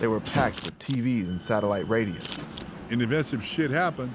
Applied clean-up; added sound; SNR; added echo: none; Scissors + Slam; 10 dB; none.